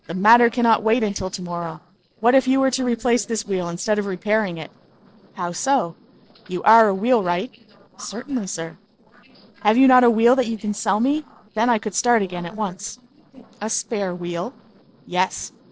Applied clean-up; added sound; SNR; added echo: neural separator model SepFormer DNS4.